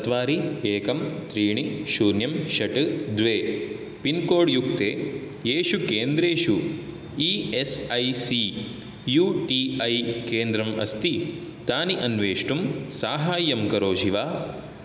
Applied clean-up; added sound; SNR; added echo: none; none; none; none.